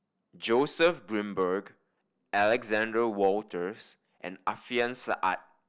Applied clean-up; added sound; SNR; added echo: none; none; none; none.